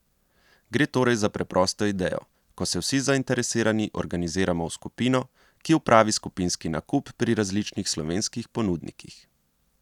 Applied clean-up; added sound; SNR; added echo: none; none; none; none.